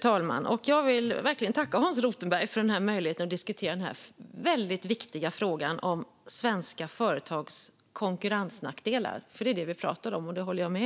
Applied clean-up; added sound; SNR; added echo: none; none; none; none.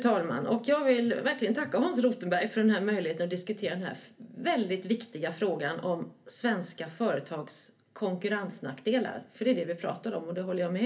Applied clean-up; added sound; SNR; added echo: none; none; none; reverberation time 0.3 s.